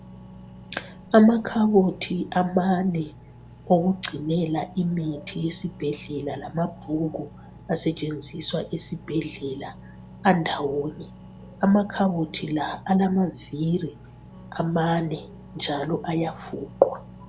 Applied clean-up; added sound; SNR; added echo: none; Engine + Wind instrument, woodwind instrument; 19 dB; none.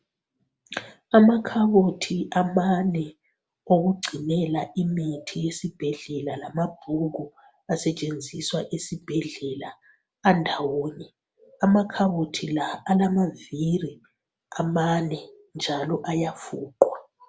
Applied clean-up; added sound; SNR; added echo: none; none; none; none.